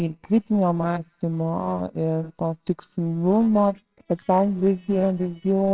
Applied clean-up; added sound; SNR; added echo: neural separator model SepFormer WHAMR!.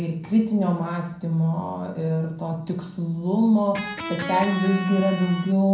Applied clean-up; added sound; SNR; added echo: none; Electric guitar; 10 dB; reverberation time 0.6 s.